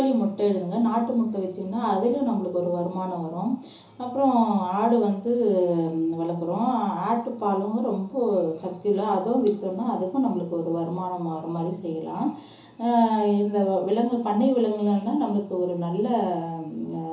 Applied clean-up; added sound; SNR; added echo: none; none; none; reverberation time 0.8 s.